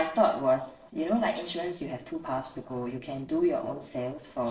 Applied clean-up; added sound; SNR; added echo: neural separator model SepFormer DNS4.